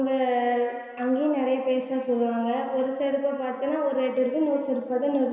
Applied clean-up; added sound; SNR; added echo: none; none; none; reverberation time 2.2 s.